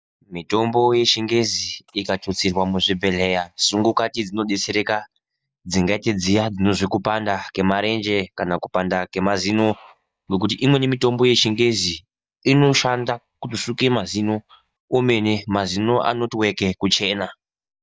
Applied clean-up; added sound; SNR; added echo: neural mask model DeepFilterNet 3.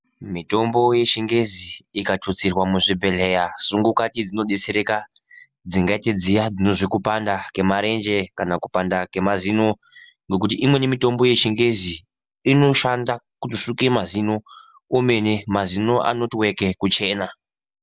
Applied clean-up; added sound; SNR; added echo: none; none; none; none.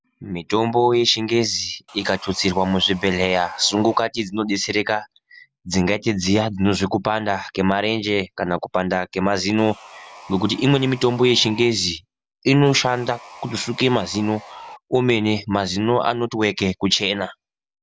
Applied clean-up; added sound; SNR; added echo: none; Sawing; 20 dB; none.